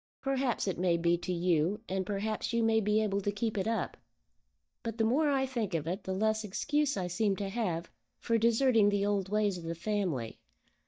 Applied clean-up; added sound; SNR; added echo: neural mask model DeepFilterNet 3.